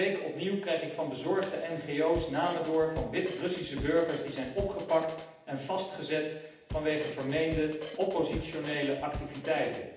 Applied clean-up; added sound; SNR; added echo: none; Drum kit; 10 dB; reverberation time 0.8 s.